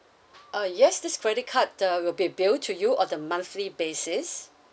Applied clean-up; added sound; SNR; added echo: none; none; none; none.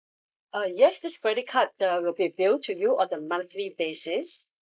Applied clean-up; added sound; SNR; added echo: neural mask model Resemble Enhance denoiser.